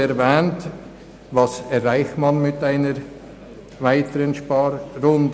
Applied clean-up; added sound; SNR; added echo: none; none; none; none.